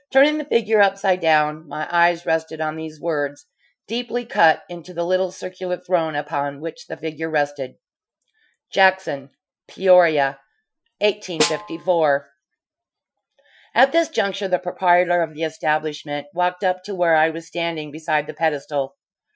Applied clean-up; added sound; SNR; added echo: classical method Wiener filter.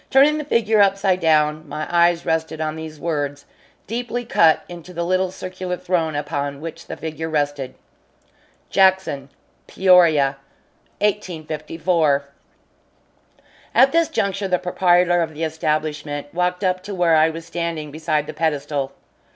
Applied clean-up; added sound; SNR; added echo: none; none; none; none.